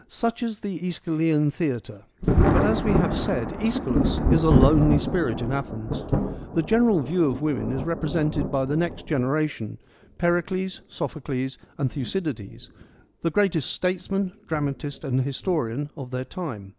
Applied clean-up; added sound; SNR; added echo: none; Thunder; 2 dB; none.